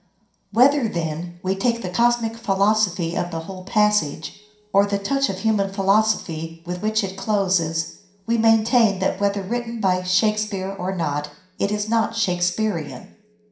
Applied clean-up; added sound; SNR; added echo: none; none; none; reverberation time 0.5 s.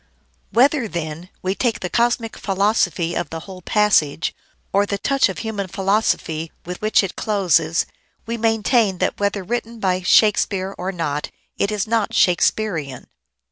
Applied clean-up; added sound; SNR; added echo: none; none; none; none.